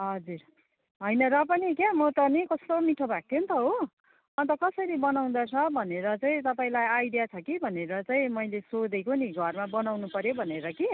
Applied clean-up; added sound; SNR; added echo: none; none; none; none.